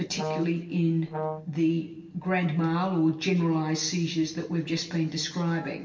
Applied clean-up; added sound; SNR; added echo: none; Brass instrument; 7 dB; reverberation time 0.9 s.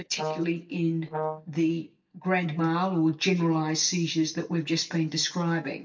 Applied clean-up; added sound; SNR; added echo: neural mask model DeepFilterNet 3.